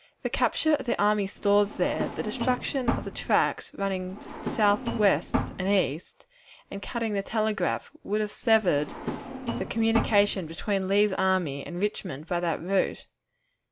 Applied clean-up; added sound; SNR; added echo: none; Drawer open or close; 6 dB; none.